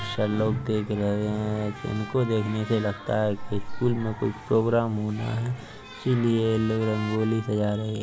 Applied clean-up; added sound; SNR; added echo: none; Chewing, mastication + Trumpet; 12 dB; none.